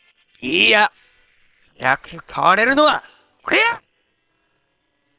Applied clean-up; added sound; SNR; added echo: neural separator model SepFormer WHAM!.